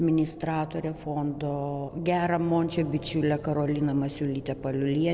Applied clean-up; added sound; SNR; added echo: none; none; none; none.